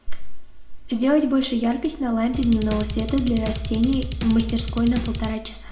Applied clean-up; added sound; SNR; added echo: none; Drum kit; 6 dB; reverberation time 0.6 s.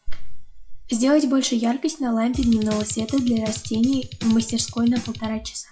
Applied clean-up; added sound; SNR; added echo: classical method WPE with log-MMSE.